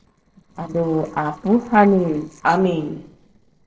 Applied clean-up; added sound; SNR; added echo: neural separator model SepFormer DNS4.